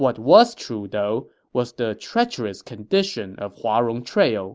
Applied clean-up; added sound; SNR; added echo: none; none; none; none.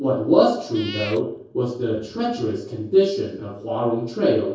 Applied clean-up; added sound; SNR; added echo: none; Meow / Purr; 18 dB; reverberation time 0.6 s.